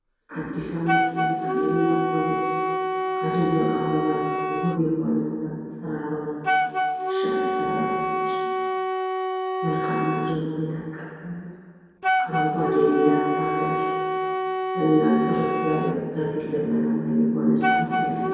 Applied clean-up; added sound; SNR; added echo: none; Wind instrument, woodwind instrument; 0 dB; reverberation time 2.2 s.